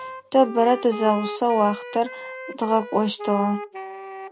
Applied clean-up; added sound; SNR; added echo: none; Wind instrument, woodwind instrument; 12 dB; none.